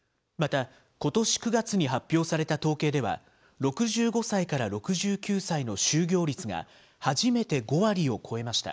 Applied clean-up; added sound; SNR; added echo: none; none; none; none.